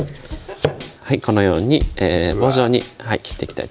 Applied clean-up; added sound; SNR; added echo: none; Drum kit; 13 dB; none.